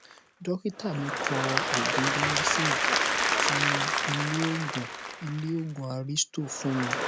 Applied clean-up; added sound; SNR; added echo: none; Applause / Crowd; -3 dB; none.